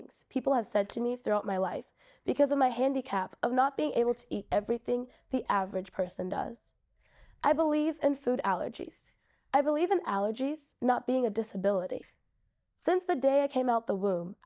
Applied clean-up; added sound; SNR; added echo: neural mask model DeepFilterNet 3.